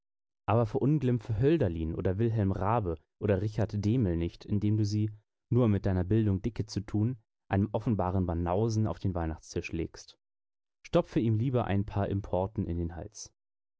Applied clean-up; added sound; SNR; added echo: none; none; none; none.